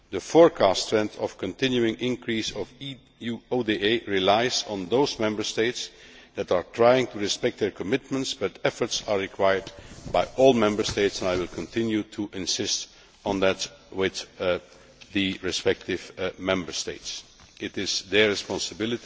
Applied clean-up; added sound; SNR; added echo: none; none; none; none.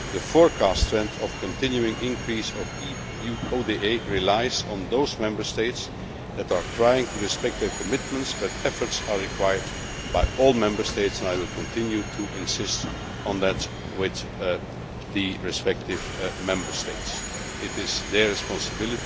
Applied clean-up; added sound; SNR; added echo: none; Subway, metro, underground; 6 dB; none.